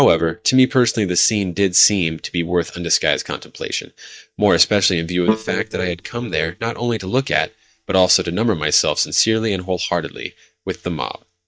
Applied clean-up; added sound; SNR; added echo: neural mask model DeepFilterNet 3.